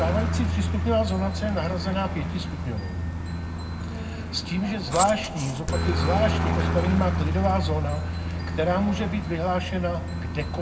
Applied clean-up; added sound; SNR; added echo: none; Aircraft; 0 dB; reverberation time 0.3 s.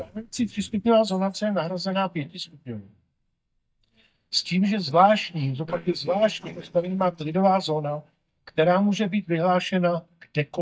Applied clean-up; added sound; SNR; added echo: neural mask model DeepFilterNet 3.